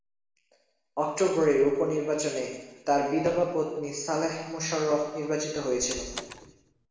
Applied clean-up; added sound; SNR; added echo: none; Door; 14 dB; reverberation time 1.1 s.